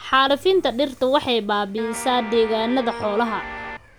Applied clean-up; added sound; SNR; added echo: none; Guitar; 11 dB; none.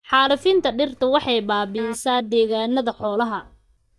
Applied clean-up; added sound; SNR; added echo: neural mask model DeepFilterNet 3.